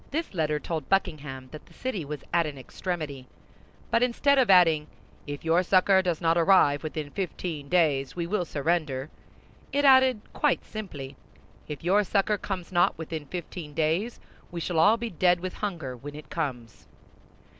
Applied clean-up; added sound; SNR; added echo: none; none; none; none.